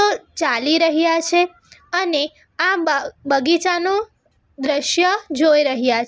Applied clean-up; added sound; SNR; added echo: none; none; none; none.